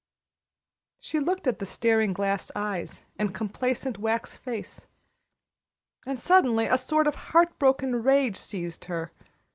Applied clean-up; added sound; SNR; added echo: none; none; none; none.